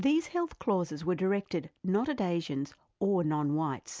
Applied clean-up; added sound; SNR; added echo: none; none; none; none.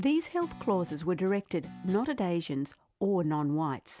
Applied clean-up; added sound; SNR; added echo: none; Guitar; 20 dB; none.